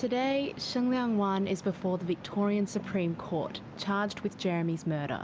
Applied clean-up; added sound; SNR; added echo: none; none; none; none.